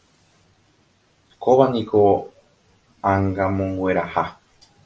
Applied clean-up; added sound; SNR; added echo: none; none; none; none.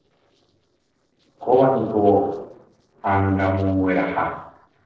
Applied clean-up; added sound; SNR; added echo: neural separator model SepFormer DNS4.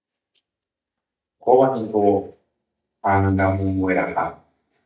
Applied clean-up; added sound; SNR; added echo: neural mask model DeepFilterNet 3.